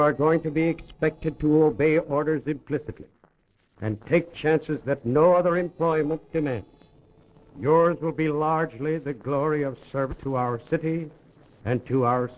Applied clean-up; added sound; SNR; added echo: neural separator model SepFormer DNS4.